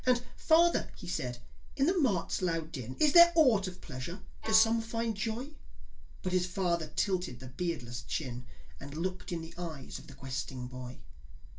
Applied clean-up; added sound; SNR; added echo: none; Bowed string instrument; 15 dB; reverberation time 0.2 s.